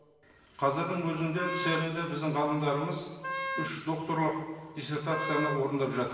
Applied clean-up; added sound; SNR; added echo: none; Wind instrument, woodwind instrument; 5 dB; reverberation time 1.2 s.